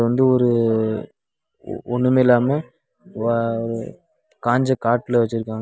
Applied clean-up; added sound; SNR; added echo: none; none; none; none.